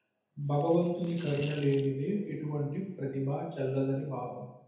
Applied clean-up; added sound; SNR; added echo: none; Coin (dropping) / Glass; 11 dB; reverberation time 0.8 s.